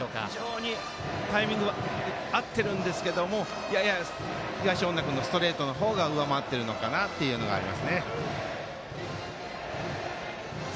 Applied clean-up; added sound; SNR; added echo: none; none; none; none.